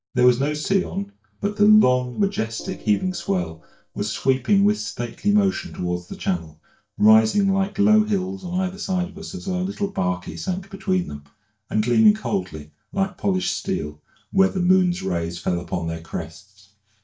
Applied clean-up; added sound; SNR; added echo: neural mask model DeepFilterNet 3.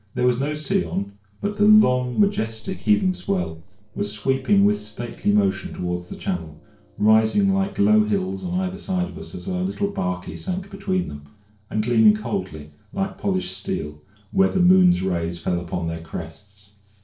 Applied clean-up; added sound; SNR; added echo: neural separator model SepFormer DNS4.